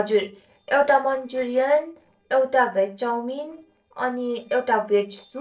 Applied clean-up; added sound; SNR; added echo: neural separator model SepFormer DNS4.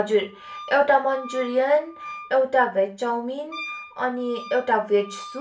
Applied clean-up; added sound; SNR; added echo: none; Wind instrument, woodwind instrument; 17 dB; reverberation time 0.3 s.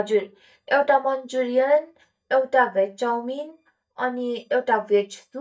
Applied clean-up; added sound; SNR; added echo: neural mask model DeepFilterNet 3.